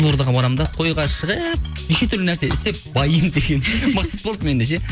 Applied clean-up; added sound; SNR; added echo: none; Shatter; 17 dB; none.